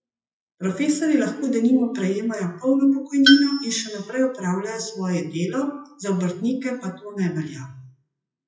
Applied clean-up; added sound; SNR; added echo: classical method WPE with log-MMSE.